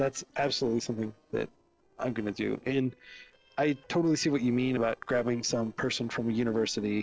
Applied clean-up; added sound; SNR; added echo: neural separator model SepFormer DNS4.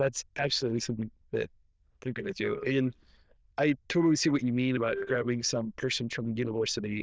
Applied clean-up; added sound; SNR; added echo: neural diffusion model UNIVERSE++.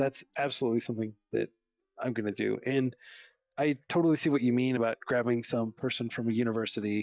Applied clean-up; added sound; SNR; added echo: neural mask model DeepFilterNet 3.